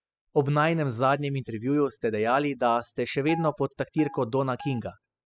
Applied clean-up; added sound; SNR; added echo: classical method spectral subtraction.